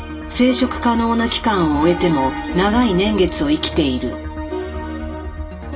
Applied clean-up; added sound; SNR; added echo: none; Wind instrument, woodwind instrument; 13 dB; reverberation time 0.2 s.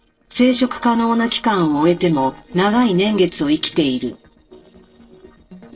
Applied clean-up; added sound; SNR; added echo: neural separator model SepFormer DNS4.